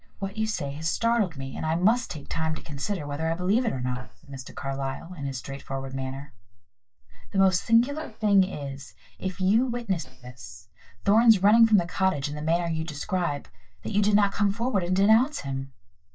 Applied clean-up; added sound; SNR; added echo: neural mask model DeepFilterNet 3.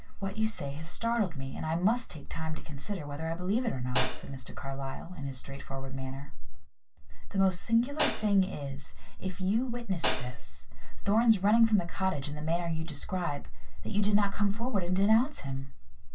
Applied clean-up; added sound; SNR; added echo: none; Hi-hat; 4 dB; reverberation time 0.1 s.